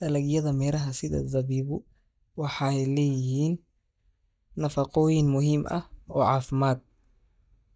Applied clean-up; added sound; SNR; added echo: neural mask model DeepFilterNet 3.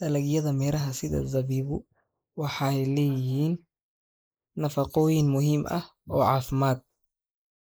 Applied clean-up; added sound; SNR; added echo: neural mask model Resemble Enhance denoiser.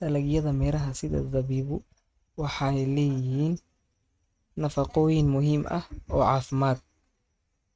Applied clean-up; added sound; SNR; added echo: neural mask model RNNoise.